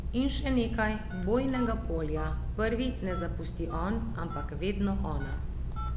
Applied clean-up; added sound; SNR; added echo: none; Telephone; 1 dB; none.